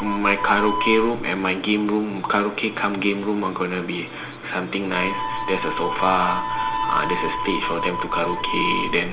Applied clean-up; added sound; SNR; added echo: none; Harmonica; 5 dB; reverberation time 0.5 s.